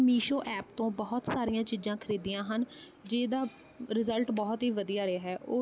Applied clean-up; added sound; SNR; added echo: none; none; none; none.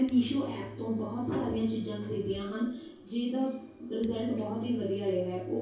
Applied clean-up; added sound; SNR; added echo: none; Domestic sounds, home sounds; 16 dB; reverberation time 0.6 s.